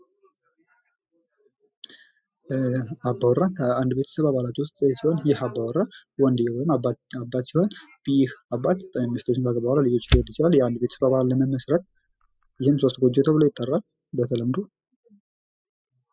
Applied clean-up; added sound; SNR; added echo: classical method spectral subtraction.